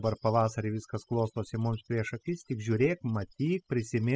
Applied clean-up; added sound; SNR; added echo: classical method spectral subtraction.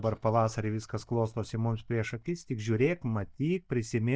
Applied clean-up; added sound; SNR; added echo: neural mask model DeepFilterNet 3.